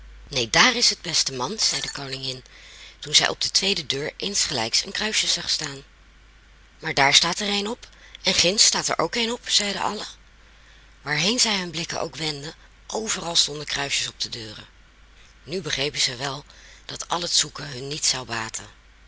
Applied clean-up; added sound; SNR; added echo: none; Shatter; 9 dB; none.